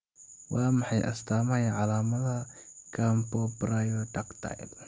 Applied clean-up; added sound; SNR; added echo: none; none; none; none.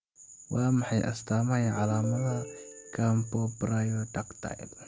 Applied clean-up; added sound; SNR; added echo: none; Ringtone; 14 dB; none.